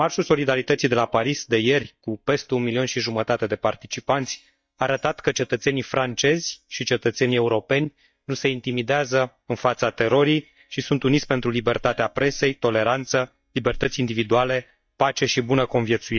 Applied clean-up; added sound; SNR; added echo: neural mask model DeepFilterNet 3.